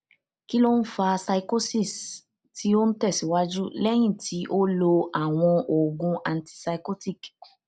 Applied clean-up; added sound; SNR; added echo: none; none; none; none.